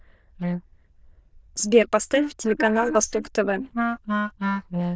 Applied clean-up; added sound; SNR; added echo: neural diffusion model UNIVERSE++.